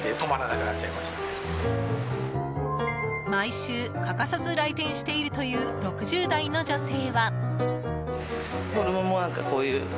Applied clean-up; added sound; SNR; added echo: none; none; none; none.